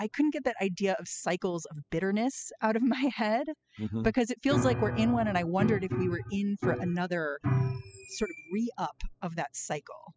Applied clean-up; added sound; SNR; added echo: classical method spectral subtraction.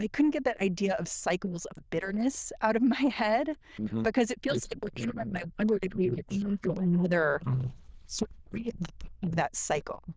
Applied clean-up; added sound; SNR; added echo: neural diffusion model UNIVERSE++.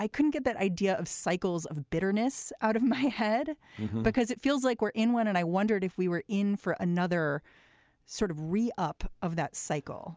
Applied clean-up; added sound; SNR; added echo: none; none; none; none.